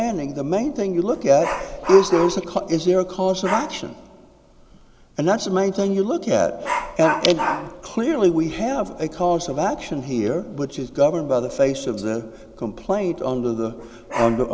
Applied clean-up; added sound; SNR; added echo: none; Dog; 11 dB; none.